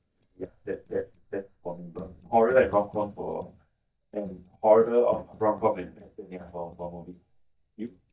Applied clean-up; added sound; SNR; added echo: neural mask model DeepFilterNet 3.